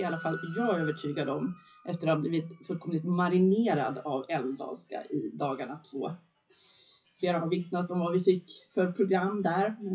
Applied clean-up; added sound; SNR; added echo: classical method WPE with log-MMSE.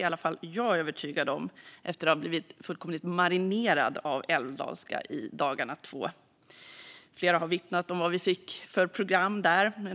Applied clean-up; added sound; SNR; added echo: none; none; none; none.